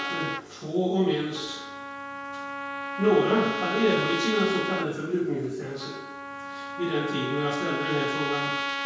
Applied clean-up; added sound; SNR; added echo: none; Trumpet; 5 dB; reverberation time 0.6 s.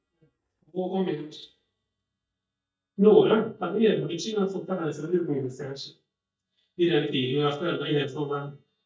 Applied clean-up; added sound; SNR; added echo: neural mask model DeepFilterNet 3.